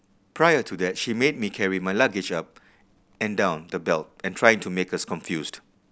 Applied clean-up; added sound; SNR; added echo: none; none; none; none.